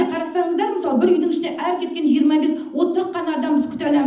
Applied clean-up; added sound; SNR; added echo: none; none; none; reverberation time 0.8 s.